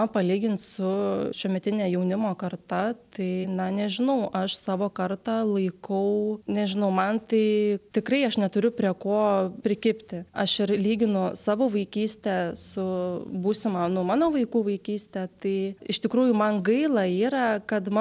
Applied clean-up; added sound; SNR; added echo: none; none; none; none.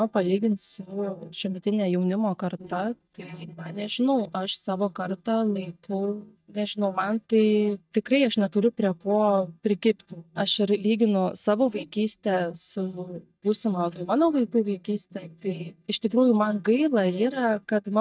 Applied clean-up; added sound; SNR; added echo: neural mask model DeepFilterNet 3.